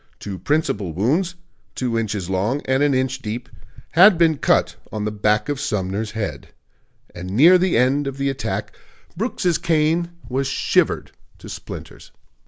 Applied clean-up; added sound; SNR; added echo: none; none; none; none.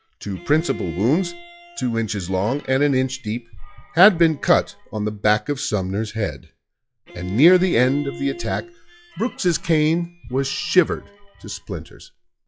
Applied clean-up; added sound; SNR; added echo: classical method log-MMSE.